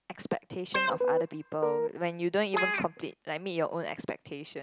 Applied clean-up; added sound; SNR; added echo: none; Guitar; -2 dB; none.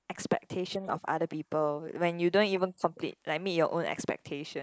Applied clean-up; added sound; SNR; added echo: neural mask model Resemble Enhance denoiser.